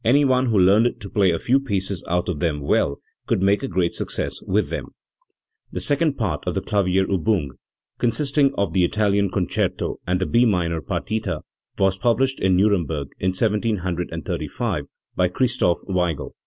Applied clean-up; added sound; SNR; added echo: none; none; none; none.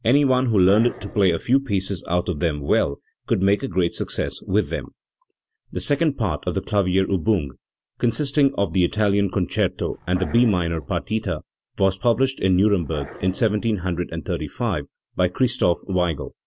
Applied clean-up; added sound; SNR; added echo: none; Growling; 18 dB; none.